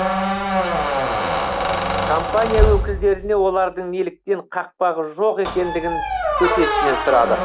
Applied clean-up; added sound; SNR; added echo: none; Squeak; 1 dB; none.